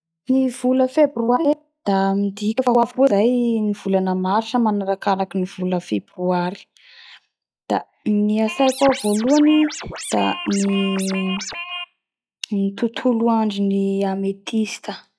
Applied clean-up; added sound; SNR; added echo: classical method log-MMSE.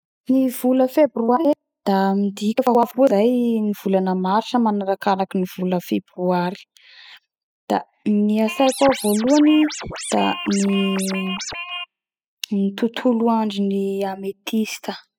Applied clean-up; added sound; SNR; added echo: classical method spectral subtraction.